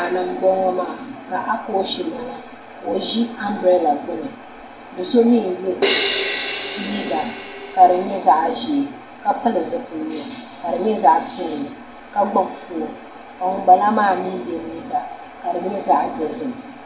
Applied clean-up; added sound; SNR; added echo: none; Crash cymbal; 4 dB; reverberation time 0.3 s.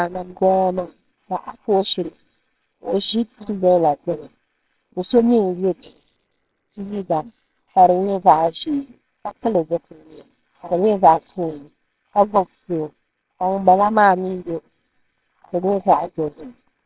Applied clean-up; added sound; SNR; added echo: neural separator model SepFormer WHAMR!.